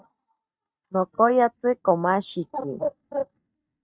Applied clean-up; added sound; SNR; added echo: neural mask model RNNoise.